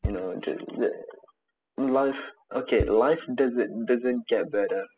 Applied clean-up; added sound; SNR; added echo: classical method spectral subtraction.